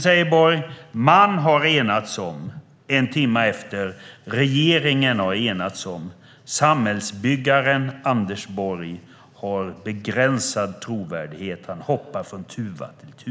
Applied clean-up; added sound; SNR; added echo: none; none; none; none.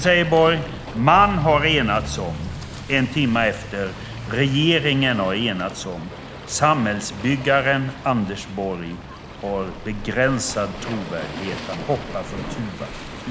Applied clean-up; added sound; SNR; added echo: none; Waves, surf + Accelerating, revving, vroom / Motor vehicle (road); 11 dB; none.